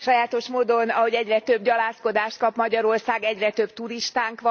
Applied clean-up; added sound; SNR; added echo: none; none; none; none.